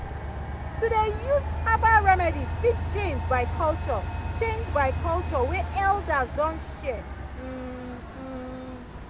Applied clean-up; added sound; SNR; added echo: none; Train; 4 dB; none.